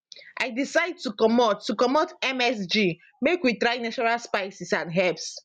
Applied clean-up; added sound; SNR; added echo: none; none; none; none.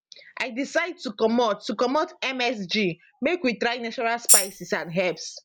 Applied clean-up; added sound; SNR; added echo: none; Tambourine; -3 dB; none.